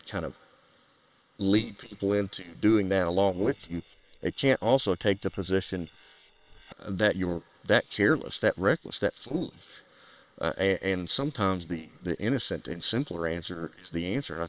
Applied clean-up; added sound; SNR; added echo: neural separator model SepFormer WHAM!.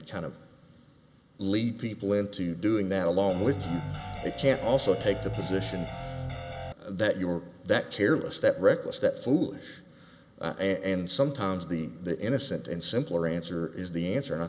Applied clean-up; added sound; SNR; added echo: none; Guitar; 7 dB; none.